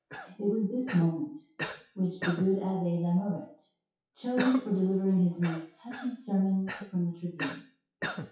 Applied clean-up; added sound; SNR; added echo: classical method WPE with log-MMSE.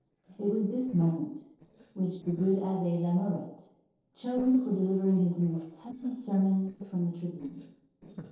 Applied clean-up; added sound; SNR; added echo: neural separator model SepFormer DNS4.